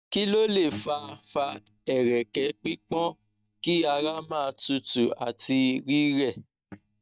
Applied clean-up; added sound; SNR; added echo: neural mask model DeepFilterNet 3.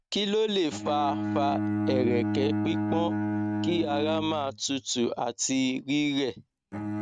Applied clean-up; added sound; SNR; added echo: neural mask model RNNoise.